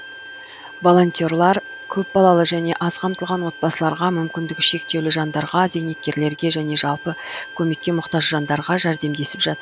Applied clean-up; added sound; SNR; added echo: none; Bowed string instrument; 16 dB; none.